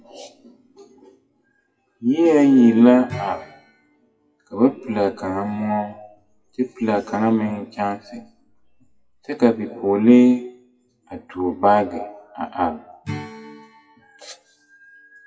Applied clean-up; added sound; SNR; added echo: classical method WPE with log-MMSE.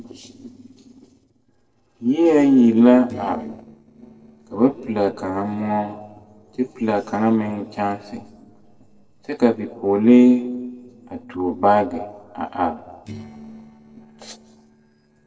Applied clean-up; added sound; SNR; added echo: neural separator model SepFormer DNS4.